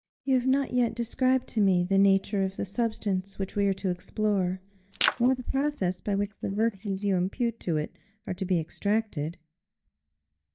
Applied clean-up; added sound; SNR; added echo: neural mask model DeepFilterNet 3.